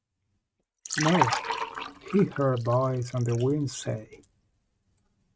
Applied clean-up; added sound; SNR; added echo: neural mask model RNNoise.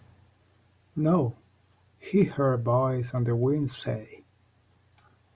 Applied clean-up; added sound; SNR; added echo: none; none; none; none.